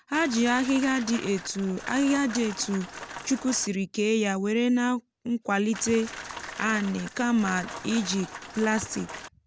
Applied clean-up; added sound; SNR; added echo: none; Rain; 13 dB; none.